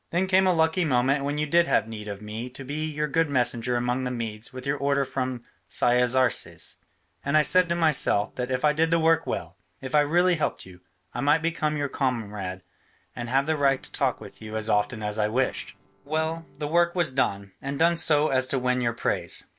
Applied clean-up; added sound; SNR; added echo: neural separator model SepFormer DNS4.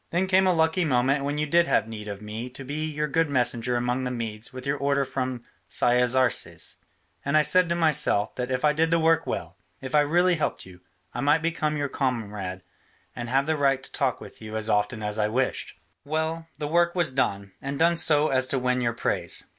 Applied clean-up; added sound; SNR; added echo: none; none; none; none.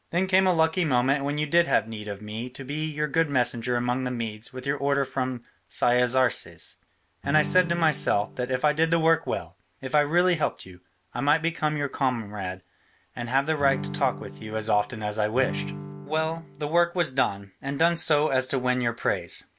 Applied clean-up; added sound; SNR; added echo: none; Acoustic guitar / Strum; 10 dB; none.